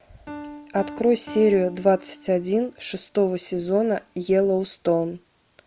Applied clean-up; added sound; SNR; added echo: none; Piano; 19 dB; none.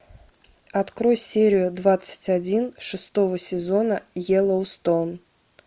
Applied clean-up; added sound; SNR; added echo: none; none; none; none.